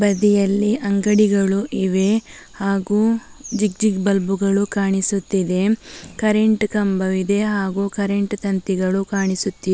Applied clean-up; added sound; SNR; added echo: none; none; none; none.